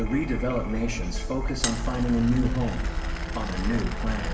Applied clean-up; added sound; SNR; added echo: none; Glass; 11 dB; reverberation time 0.9 s.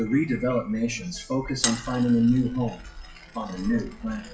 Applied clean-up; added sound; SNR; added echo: classical method WPE with log-MMSE.